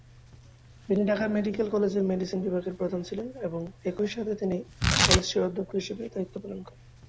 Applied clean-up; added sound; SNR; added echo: none; Tearing; 4 dB; none.